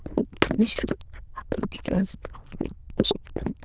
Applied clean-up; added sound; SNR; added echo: neural diffusion model UNIVERSE++.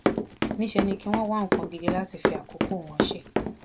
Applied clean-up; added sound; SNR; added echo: none; Run; -3 dB; none.